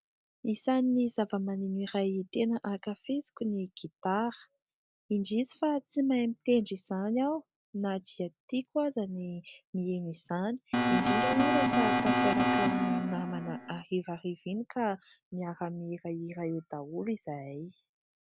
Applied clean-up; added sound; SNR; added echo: none; Alarm; -5 dB; none.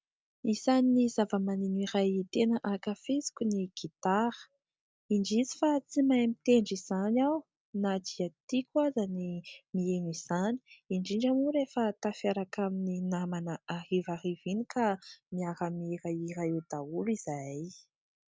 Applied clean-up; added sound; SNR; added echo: none; none; none; none.